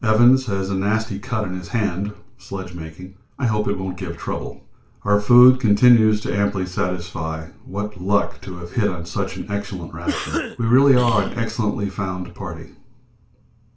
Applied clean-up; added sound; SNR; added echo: none; Cough; 9 dB; reverberation time 0.3 s.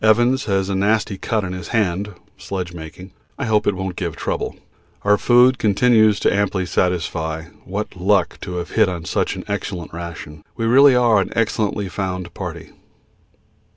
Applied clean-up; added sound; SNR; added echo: none; none; none; none.